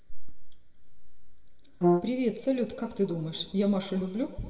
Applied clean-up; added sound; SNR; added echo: none; Brass instrument; -1 dB; reverberation time 2.2 s.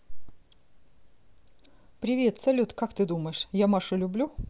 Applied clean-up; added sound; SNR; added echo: none; none; none; none.